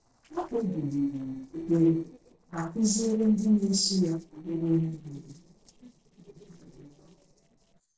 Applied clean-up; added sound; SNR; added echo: neural separator model SepFormer DNS4.